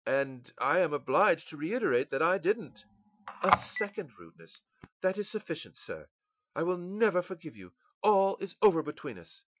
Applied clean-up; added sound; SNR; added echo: classical method Wiener filter.